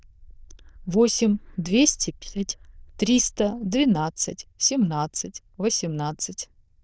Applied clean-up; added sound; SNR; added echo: neural diffusion model UNIVERSE++.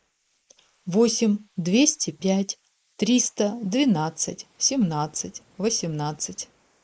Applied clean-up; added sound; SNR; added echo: neural mask model Resemble Enhance denoiser.